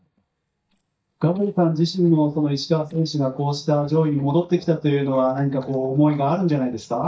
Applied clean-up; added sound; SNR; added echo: neural mask model DeepFilterNet 3.